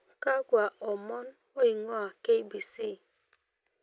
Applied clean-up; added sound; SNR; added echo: none; none; none; none.